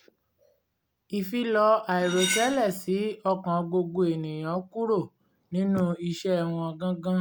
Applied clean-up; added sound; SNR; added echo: none; Cutlery, silverware; 4 dB; none.